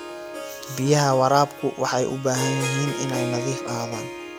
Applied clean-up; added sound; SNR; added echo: none; Harp; 8 dB; none.